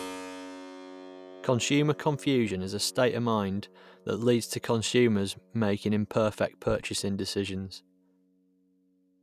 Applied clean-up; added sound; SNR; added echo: none; Keyboard (musical); 19 dB; none.